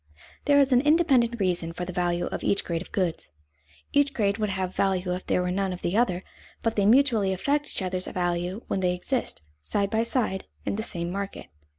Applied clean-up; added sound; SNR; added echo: none; none; none; none.